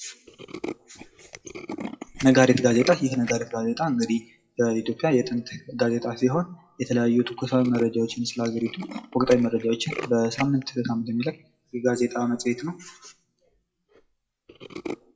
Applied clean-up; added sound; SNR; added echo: classical method WPE with log-MMSE.